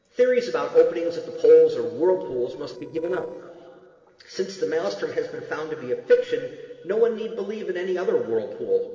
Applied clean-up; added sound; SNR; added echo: neural separator model SepFormer DNS4.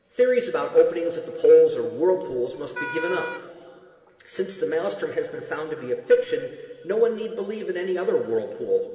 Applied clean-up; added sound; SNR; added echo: none; Wind instrument, woodwind instrument; 10 dB; reverberation time 2.2 s.